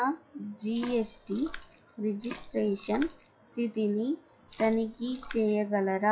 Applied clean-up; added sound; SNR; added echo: classical method log-MMSE.